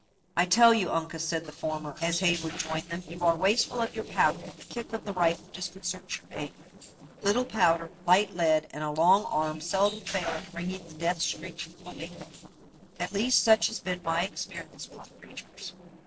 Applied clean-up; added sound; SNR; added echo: neural separator model SepFormer DNS4.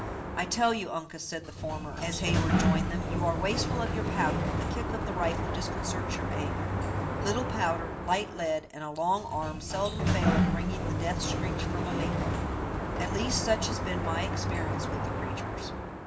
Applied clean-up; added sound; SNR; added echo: none; Sliding door; -3 dB; reverberation time 0.4 s.